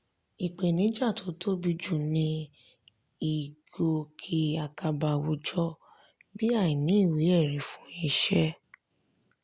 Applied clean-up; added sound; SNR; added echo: none; none; none; none.